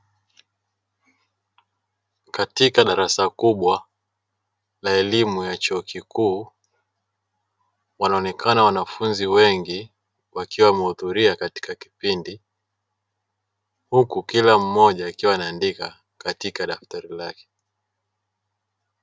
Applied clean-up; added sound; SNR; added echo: none; none; none; none.